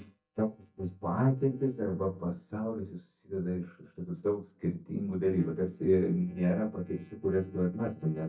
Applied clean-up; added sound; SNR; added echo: neural mask model DeepFilterNet 3.